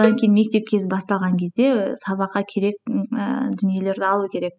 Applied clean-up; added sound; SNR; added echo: classical method spectral subtraction.